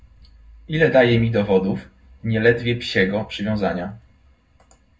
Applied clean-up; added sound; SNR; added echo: none; none; none; reverberation time 0.3 s.